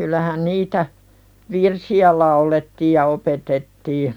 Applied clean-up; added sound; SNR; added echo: none; none; none; none.